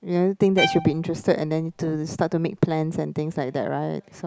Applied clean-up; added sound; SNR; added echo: none; Bowed string instrument; 9 dB; none.